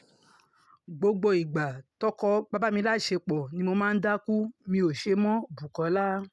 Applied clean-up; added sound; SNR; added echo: none; none; none; none.